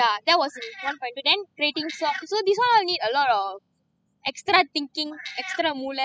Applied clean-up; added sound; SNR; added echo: classical method spectral subtraction.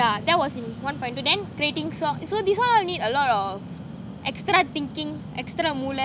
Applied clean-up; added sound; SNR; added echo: none; none; none; none.